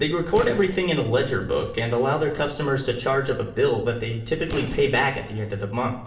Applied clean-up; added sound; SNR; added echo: none; Boom; 16 dB; reverberation time 0.9 s.